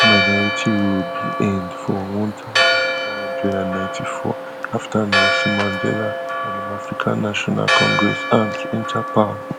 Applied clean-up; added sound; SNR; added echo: none; Church bell; -1 dB; none.